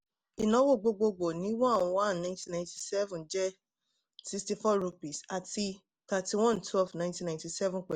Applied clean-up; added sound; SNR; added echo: none; none; none; none.